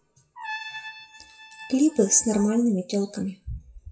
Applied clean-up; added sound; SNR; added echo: classical method WPE with log-MMSE.